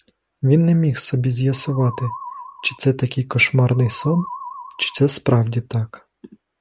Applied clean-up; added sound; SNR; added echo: none; Musical instrument; 15 dB; none.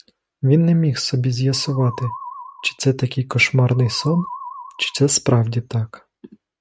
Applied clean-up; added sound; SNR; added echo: neural mask model RNNoise.